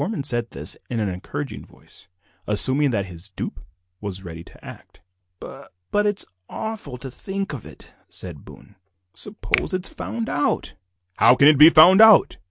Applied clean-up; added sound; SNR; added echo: none; Finger snapping; 10 dB; none.